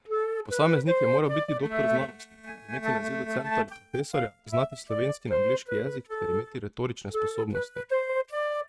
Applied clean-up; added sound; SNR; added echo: neural mask model RNNoise.